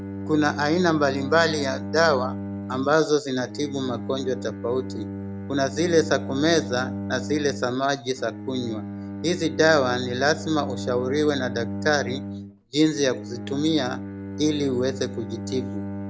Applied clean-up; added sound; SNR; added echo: none; Bowed string instrument; 8 dB; none.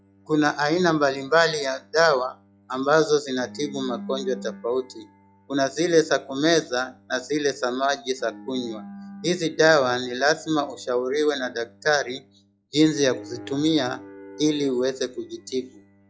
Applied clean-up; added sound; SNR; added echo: classical method log-MMSE.